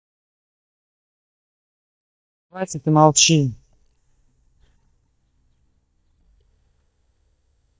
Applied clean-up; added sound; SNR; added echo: neural mask model DeepFilterNet 3.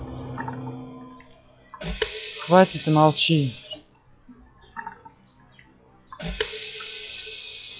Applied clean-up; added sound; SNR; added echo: classical method log-MMSE.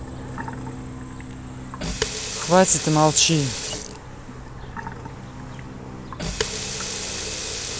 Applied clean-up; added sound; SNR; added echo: none; Sink (filling or washing) / Water tap, faucet; 6 dB; none.